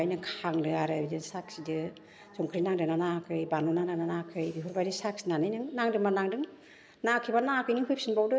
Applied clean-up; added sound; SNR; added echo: none; none; none; none.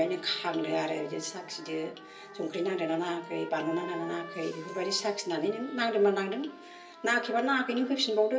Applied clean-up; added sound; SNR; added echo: none; Trumpet; 17 dB; reverberation time 0.3 s.